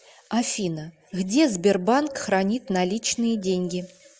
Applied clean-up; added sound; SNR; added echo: none; none; none; none.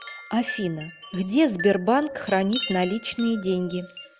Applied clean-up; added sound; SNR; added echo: none; Wind chime; 11 dB; none.